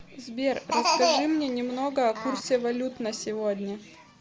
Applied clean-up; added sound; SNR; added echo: none; none; none; none.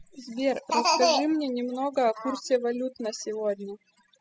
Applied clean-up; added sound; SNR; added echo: classical method spectral subtraction.